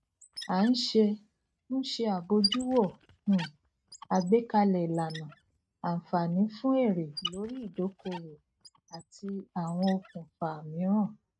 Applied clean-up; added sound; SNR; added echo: neural mask model RNNoise.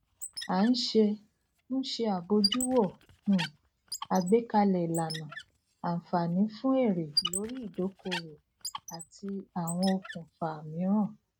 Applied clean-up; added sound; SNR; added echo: none; Squeak; 11 dB; none.